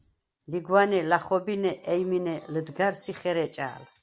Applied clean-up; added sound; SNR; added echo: none; none; none; none.